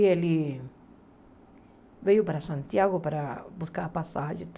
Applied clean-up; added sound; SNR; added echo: none; none; none; none.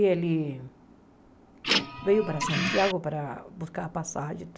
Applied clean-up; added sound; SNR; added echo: none; Printer; 0 dB; none.